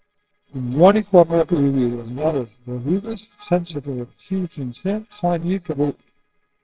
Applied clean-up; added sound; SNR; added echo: neural separator model SepFormer WHAMR!.